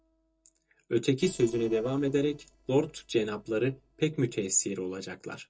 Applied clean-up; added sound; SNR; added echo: neural separator model SepFormer DNS4.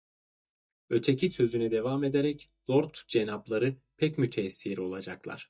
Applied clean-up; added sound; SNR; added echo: neural mask model DeepFilterNet 3.